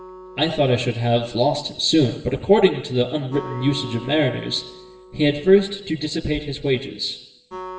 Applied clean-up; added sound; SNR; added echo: none; Acoustic guitar; 19 dB; reverberation time 1.0 s.